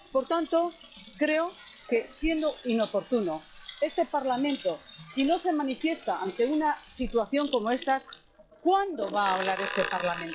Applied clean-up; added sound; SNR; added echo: classical method log-MMSE.